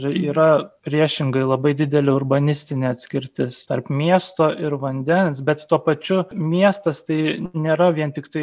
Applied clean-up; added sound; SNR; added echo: none; none; none; none.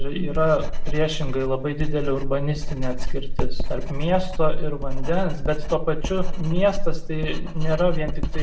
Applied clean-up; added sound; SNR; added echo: none; Writing; -4 dB; reverberation time 0.5 s.